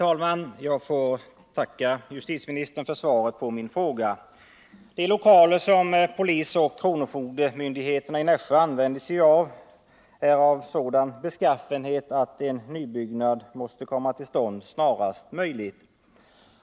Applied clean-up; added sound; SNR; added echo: none; none; none; none.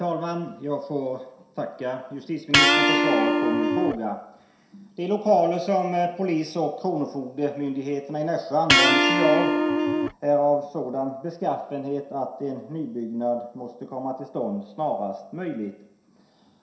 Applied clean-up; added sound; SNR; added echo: none; Electric guitar; -4 dB; reverberation time 0.7 s.